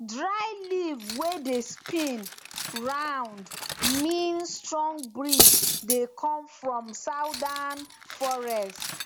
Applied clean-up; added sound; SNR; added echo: none; Cutlery, silverware; -1 dB; none.